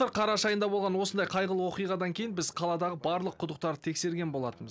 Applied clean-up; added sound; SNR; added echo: none; none; none; none.